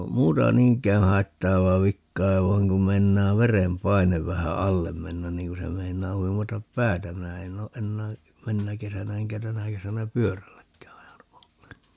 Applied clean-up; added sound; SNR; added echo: none; none; none; none.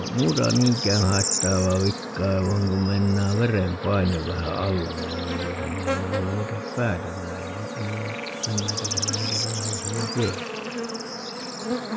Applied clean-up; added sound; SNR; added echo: none; Bird / Insect; 4 dB; none.